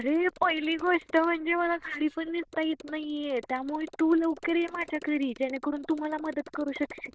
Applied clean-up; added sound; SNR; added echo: neural diffusion model UNIVERSE++.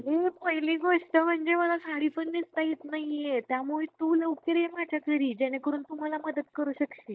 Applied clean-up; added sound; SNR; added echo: neural mask model DeepFilterNet 3.